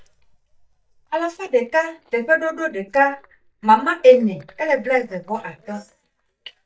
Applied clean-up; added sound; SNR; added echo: neural mask model DeepFilterNet 3.